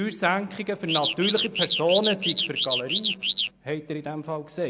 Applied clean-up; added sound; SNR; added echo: none; Alarm / Car; 0 dB; none.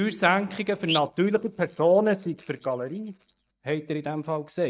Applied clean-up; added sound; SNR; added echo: neural mask model DeepFilterNet 3.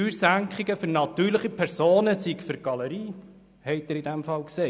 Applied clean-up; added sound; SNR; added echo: none; none; none; none.